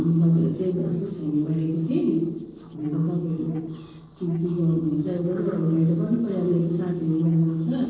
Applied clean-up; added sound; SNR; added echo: neural separator model SepFormer DNS4.